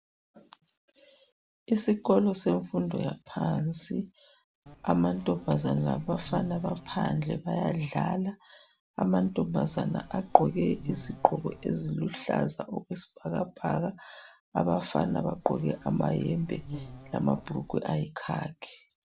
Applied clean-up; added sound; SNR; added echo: none; Insect; 16 dB; none.